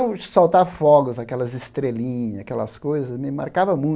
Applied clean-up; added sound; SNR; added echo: none; none; none; none.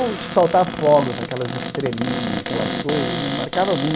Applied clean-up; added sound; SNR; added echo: none; Cupboard open or close; 5 dB; none.